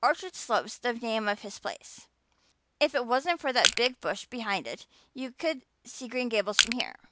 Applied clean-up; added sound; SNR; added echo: none; Crushing; -3 dB; none.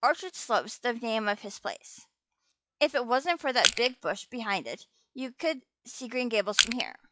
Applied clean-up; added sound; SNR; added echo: classical method log-MMSE.